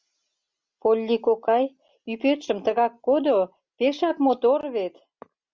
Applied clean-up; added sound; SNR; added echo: none; none; none; none.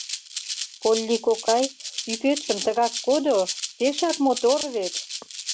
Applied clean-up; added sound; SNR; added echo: none; Rattle (instrument); 8 dB; none.